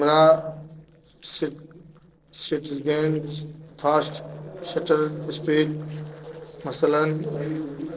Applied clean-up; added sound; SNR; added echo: neural separator model SepFormer DNS4.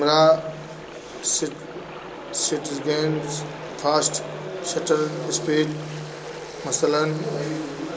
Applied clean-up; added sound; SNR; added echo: none; Waves, surf; 17 dB; reverberation time 0.2 s.